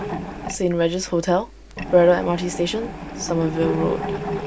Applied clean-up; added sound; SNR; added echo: none; Mechanisms; 8 dB; none.